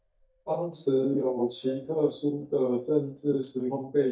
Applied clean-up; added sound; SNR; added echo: neural mask model DeepFilterNet 3.